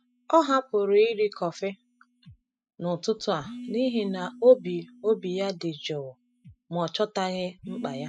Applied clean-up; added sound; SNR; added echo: classical method spectral subtraction.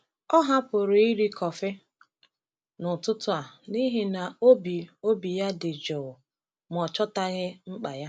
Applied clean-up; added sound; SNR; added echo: none; none; none; none.